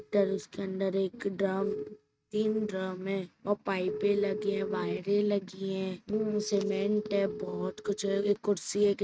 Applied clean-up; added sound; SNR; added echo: neural mask model RNNoise.